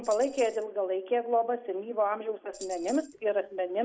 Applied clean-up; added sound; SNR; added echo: none; Tambourine; 17 dB; none.